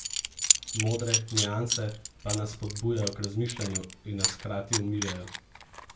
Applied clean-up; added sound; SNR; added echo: none; Coin (dropping) / Zipper (clothing); 0 dB; reverberation time 0.3 s.